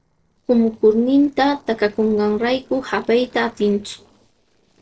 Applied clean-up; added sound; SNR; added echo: neural separator model SepFormer DNS4.